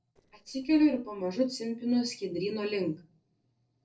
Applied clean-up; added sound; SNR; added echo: neural separator model SepFormer DNS4.